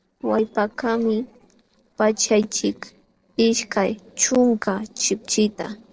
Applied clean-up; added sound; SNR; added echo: neural separator model SepFormer DNS4.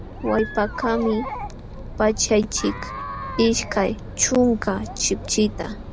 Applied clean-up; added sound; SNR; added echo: none; Chatter; 10 dB; none.